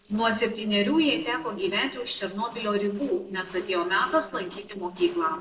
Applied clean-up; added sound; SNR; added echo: neural separator model SepFormer DNS4.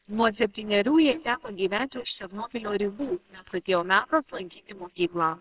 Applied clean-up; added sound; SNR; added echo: neural separator model SepFormer WHAMR!.